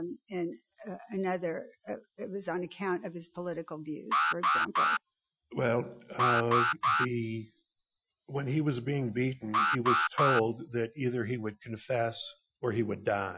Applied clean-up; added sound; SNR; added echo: classical method Wiener filter.